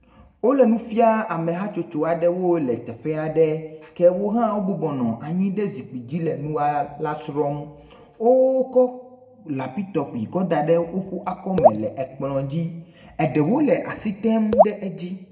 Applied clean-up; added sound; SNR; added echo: none; Raindrop / Drip; -3 dB; reverberation time 0.8 s.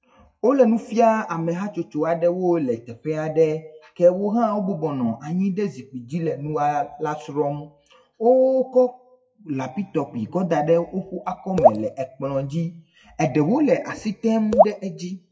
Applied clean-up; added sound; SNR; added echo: classical method WPE with log-MMSE.